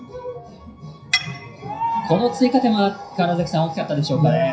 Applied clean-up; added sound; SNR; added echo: classical method WPE with log-MMSE.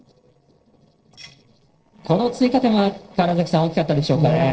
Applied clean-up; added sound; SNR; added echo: neural separator model SepFormer DNS4.